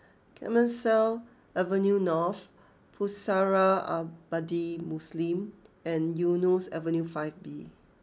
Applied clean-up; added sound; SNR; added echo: none; none; none; none.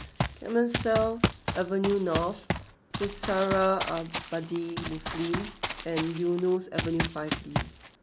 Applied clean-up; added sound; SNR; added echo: none; Run; 4 dB; none.